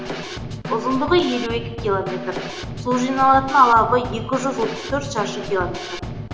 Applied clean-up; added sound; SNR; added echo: none; Snare drum / Drum kit; 9 dB; reverberation time 0.8 s.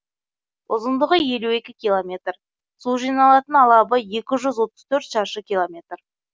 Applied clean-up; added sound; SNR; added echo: none; none; none; none.